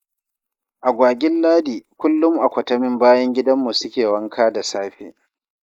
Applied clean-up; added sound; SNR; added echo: neural mask model Resemble Enhance denoiser.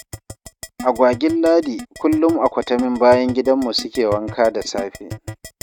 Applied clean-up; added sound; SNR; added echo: neural mask model RNNoise.